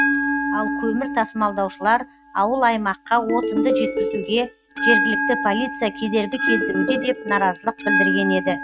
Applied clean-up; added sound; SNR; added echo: neural mask model RNNoise.